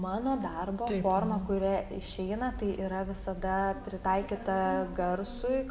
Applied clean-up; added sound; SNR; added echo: none; none; none; none.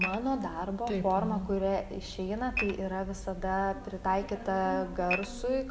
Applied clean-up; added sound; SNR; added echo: none; Dishes, pots, and pans / Glass; 4 dB; none.